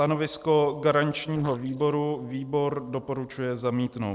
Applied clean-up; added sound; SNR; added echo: neural separator model SepFormer DNS4.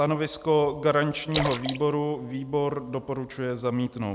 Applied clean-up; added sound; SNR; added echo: none; Splash, splatter; 10 dB; none.